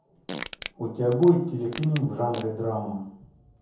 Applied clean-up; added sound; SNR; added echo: none; Fart; 14 dB; reverberation time 0.7 s.